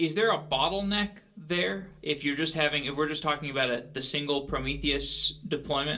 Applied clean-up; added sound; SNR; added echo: none; none; none; reverberation time 0.2 s.